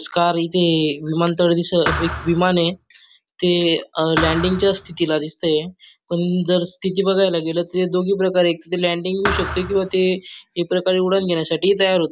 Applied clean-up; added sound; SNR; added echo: none; Thump, thud; 8 dB; none.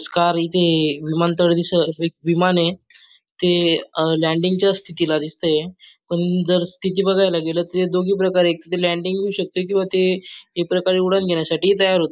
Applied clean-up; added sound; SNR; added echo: neural mask model Resemble Enhance denoiser.